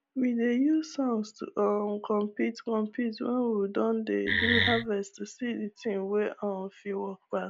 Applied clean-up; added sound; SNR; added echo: none; Wood; -3 dB; none.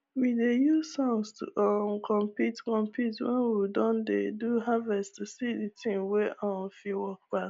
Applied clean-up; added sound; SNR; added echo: none; none; none; none.